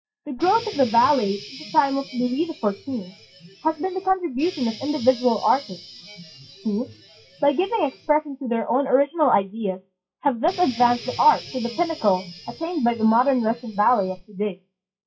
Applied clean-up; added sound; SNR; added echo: classical method WPE with log-MMSE.